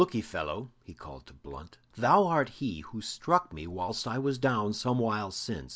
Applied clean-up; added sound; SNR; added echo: none; none; none; none.